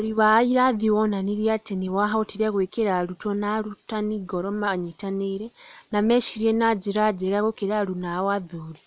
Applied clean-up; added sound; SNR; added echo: none; none; none; none.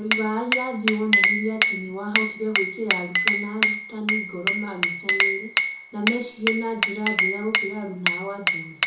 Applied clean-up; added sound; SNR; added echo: none; Glass; -4 dB; reverberation time 0.6 s.